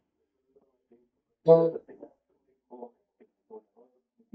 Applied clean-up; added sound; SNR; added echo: neural mask model DeepFilterNet 3.